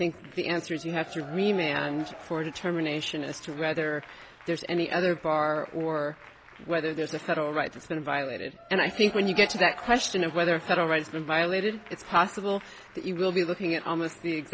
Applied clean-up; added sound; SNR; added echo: none; Applause / Crowd / Cheering; 19 dB; none.